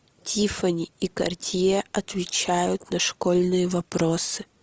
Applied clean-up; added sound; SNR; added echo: none; none; none; none.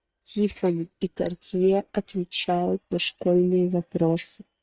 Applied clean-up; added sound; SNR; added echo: neural mask model DeepFilterNet 3.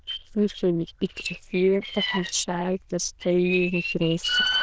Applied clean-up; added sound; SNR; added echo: neural diffusion model UNIVERSE++.